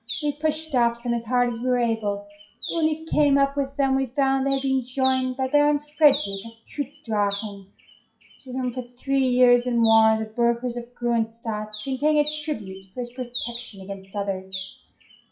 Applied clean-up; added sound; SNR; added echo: classical method WPE with log-MMSE.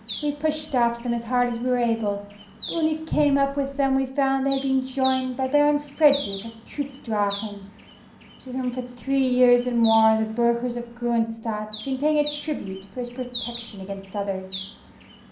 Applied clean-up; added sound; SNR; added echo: none; Bird; 16 dB; reverberation time 0.6 s.